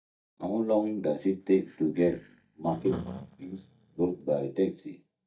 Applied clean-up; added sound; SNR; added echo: neural mask model DeepFilterNet 3.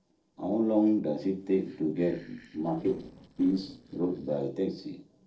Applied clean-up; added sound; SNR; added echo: neural separator model SepFormer DNS4.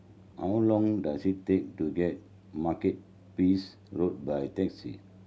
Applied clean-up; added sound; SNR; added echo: none; none; none; none.